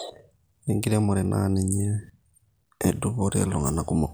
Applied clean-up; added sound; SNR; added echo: none; none; none; none.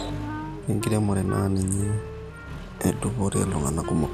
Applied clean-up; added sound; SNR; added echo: none; Wind instrument, woodwind instrument + Accelerating, revving, vroom; 8 dB; none.